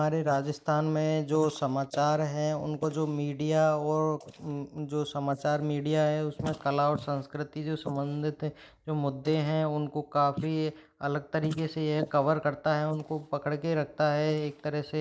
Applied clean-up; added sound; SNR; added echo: neural mask model Resemble Enhance denoiser.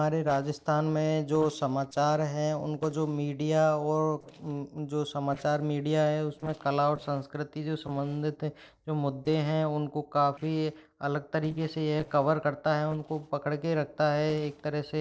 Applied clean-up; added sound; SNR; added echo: neural separator model SepFormer DNS4.